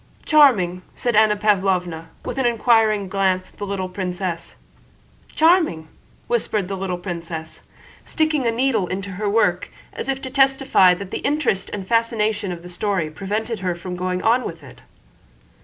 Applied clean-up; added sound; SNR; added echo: none; none; none; none.